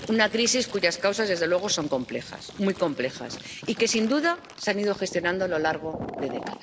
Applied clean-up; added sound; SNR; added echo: none; Fill (with liquid); 14 dB; none.